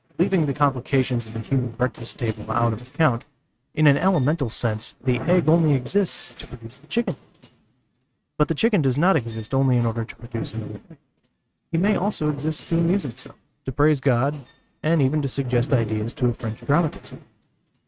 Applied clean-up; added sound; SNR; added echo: neural mask model RNNoise.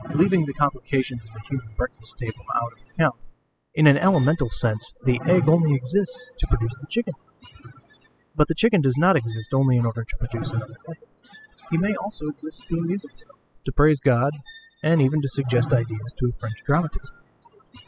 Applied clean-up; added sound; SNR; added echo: classical method spectral subtraction.